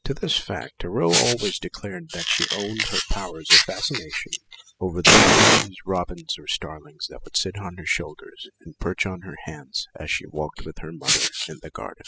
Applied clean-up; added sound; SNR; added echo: classical method spectral subtraction.